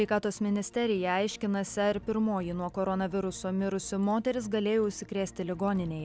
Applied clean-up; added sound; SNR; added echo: none; none; none; none.